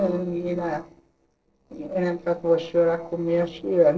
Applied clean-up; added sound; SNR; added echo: neural separator model SepFormer DNS4.